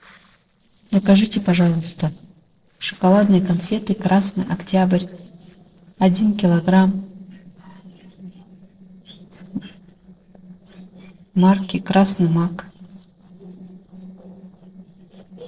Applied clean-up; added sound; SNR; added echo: neural separator model SepFormer DNS4.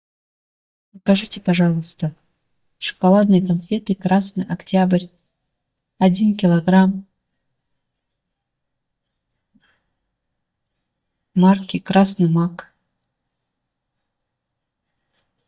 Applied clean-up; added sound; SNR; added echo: neural mask model DeepFilterNet 3.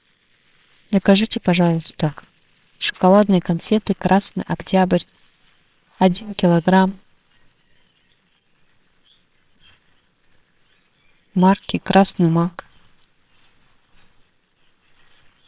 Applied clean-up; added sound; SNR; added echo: neural separator model SepFormer WHAMR!.